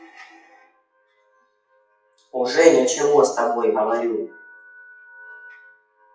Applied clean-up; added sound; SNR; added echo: classical method WPE with log-MMSE.